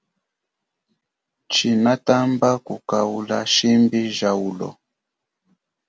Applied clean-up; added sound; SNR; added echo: none; none; none; none.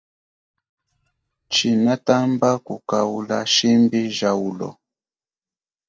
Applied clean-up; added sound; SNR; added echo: neural mask model DeepFilterNet 3.